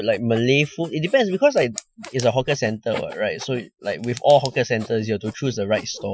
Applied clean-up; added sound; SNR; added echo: classical method Wiener filter.